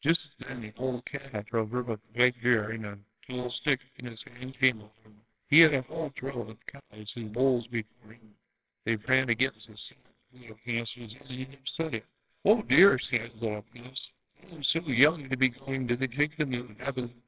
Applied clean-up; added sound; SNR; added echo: neural separator model SepFormer WHAMR!.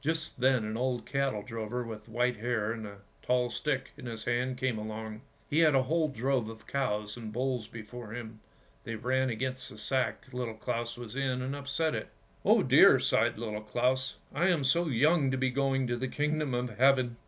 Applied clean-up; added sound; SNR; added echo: none; none; none; none.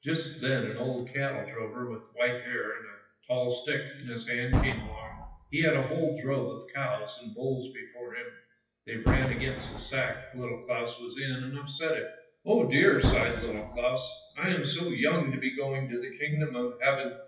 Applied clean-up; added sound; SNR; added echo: classical method WPE with log-MMSE.